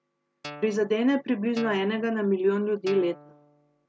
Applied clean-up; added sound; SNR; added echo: none; Guitar; 18 dB; none.